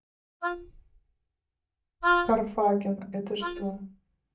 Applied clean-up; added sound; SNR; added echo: neural mask model DeepFilterNet 3.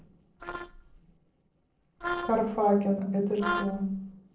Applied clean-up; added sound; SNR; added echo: neural separator model SepFormer DNS4.